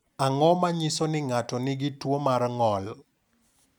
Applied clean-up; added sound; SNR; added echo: none; none; none; none.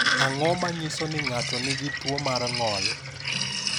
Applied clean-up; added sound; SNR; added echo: none; Sink (filling or washing); -1 dB; none.